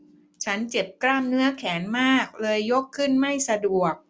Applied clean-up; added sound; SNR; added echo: none; none; none; none.